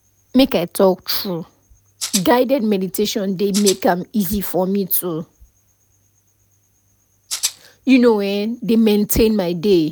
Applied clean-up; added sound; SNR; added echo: none; Rattle (instrument); 6 dB; none.